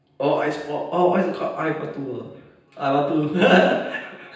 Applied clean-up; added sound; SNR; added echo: none; none; none; reverberation time 0.9 s.